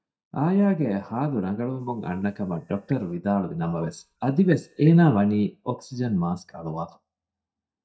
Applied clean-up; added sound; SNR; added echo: neural mask model DeepFilterNet 3.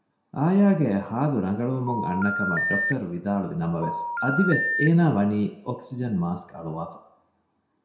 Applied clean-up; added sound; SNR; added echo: none; Telephone; 3 dB; reverberation time 0.5 s.